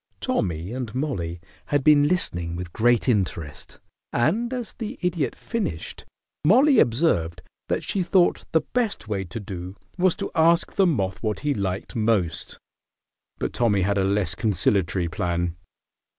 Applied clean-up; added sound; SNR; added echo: none; none; none; none.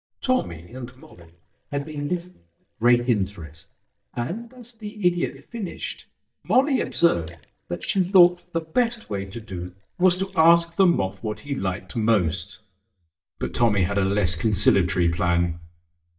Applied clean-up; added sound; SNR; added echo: neural mask model DeepFilterNet 3.